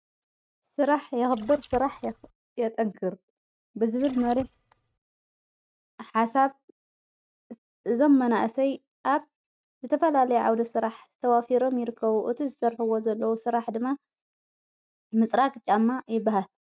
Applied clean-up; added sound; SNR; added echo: neural mask model RNNoise.